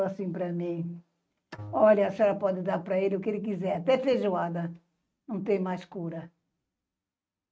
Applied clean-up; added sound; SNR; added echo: neural mask model RNNoise.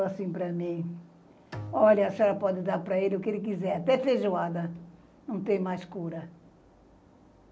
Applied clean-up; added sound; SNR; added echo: none; Bowed string instrument; 19 dB; none.